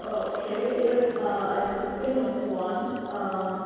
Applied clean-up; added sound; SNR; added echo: none; Sink (filling or washing); 16 dB; reverberation time 2.0 s.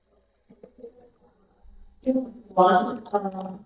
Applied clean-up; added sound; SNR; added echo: neural mask model DeepFilterNet 3.